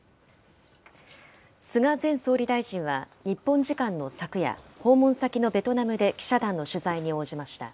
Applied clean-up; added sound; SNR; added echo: none; none; none; none.